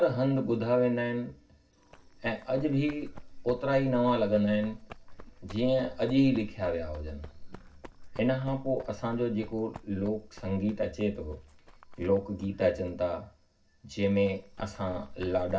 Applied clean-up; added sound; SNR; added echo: none; Run; 16 dB; reverberation time 0.4 s.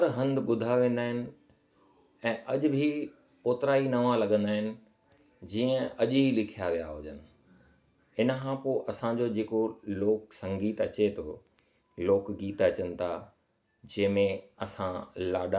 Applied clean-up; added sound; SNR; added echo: none; none; none; none.